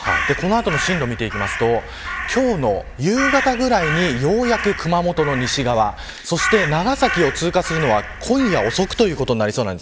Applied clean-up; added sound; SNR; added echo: none; Crow; 6 dB; none.